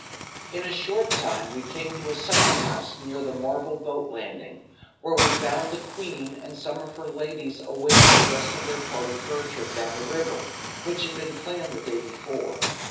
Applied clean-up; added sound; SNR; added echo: none; Hiss; -4 dB; reverberation time 0.7 s.